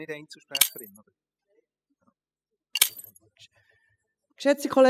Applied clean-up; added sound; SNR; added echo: classical method spectral subtraction.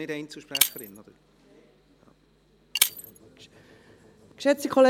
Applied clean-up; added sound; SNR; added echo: none; Shatter; 3 dB; none.